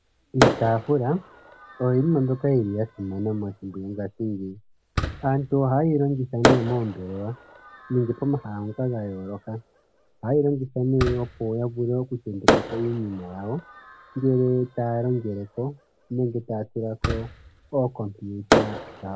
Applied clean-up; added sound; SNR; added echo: none; Fireworks; 4 dB; none.